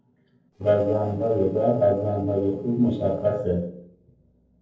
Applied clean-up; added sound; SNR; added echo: neural separator model SepFormer DNS4.